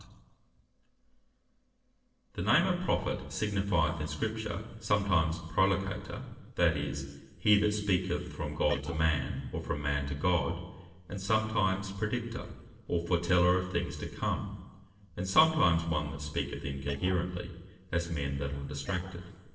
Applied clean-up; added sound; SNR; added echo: neural separator model SepFormer DNS4.